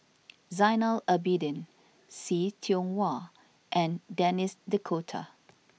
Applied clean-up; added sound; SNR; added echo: none; none; none; none.